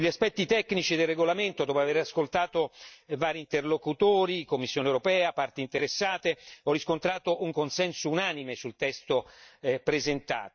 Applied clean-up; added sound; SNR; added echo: neural mask model DeepFilterNet 3.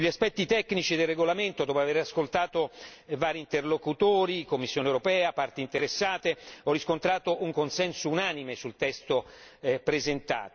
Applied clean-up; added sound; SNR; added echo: none; none; none; none.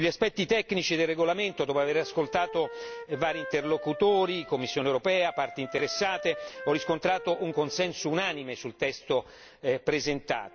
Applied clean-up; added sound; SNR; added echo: none; Wind instrument, woodwind instrument; 15 dB; none.